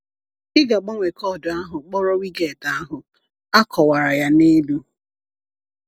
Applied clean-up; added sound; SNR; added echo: none; none; none; none.